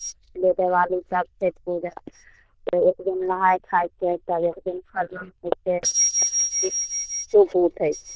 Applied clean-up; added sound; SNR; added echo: neural diffusion model UNIVERSE++.